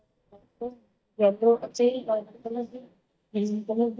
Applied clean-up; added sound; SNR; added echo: neural mask model DeepFilterNet 3.